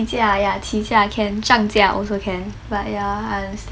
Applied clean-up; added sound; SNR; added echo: none; none; none; none.